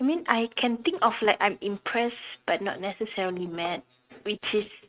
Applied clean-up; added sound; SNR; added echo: neural mask model RNNoise.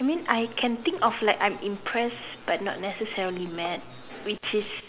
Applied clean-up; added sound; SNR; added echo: none; Tap; 16 dB; none.